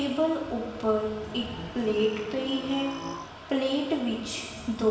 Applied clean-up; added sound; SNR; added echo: none; Burping, eructation; 12 dB; reverberation time 1.2 s.